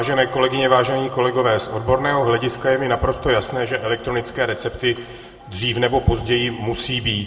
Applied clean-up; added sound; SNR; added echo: none; none; none; reverberation time 1.0 s.